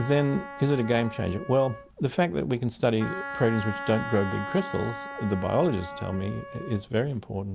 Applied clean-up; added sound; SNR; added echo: none; Wind instrument, woodwind instrument; 12 dB; none.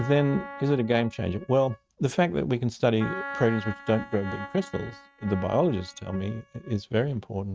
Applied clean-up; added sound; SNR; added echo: neural mask model RNNoise.